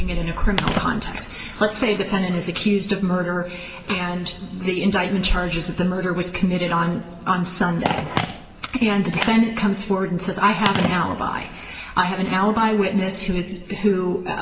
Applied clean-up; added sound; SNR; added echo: none; Telephone; 12 dB; reverberation time 1.6 s.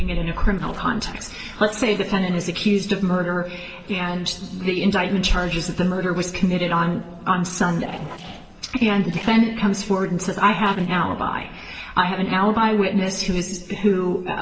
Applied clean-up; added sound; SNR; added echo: neural separator model SepFormer DNS4.